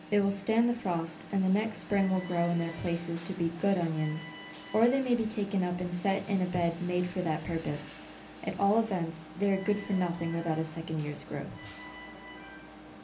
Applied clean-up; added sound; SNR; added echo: none; Alarm; 16 dB; reverberation time 0.3 s.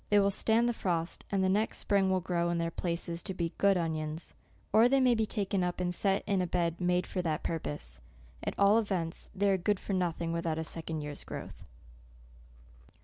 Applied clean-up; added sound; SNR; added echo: none; none; none; none.